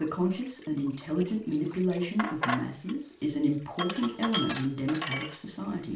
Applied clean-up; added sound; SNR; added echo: none; Sink (filling or washing); 7 dB; reverberation time 0.3 s.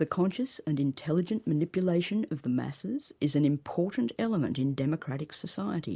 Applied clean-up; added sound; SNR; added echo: none; none; none; none.